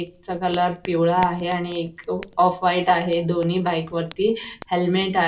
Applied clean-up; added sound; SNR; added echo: none; Fire; 18 dB; reverberation time 0.2 s.